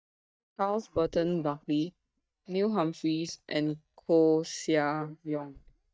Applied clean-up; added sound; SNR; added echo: neural mask model DeepFilterNet 3.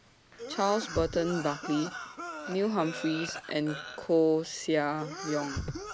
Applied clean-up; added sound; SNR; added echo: none; Cough; 10 dB; none.